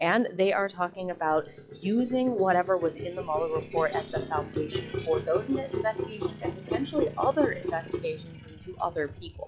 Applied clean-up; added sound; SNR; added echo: classical method log-MMSE.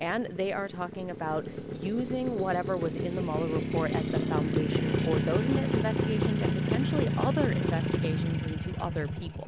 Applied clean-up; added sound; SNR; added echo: none; Motorcycle; -3 dB; none.